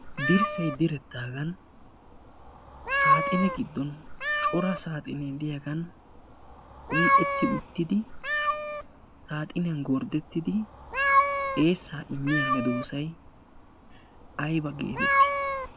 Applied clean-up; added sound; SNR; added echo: none; Meow; -1 dB; none.